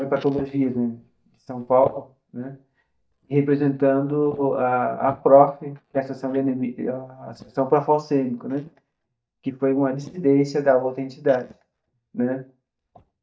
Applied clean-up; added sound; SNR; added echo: neural mask model DeepFilterNet 3.